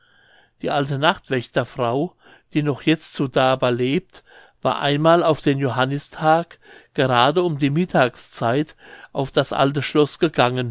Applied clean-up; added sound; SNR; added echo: none; none; none; none.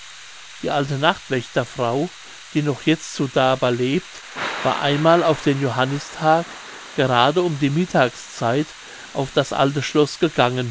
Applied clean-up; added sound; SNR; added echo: none; Thunder / Rain; 16 dB; none.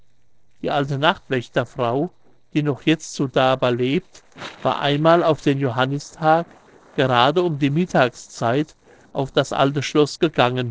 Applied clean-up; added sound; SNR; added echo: neural separator model SepFormer DNS4.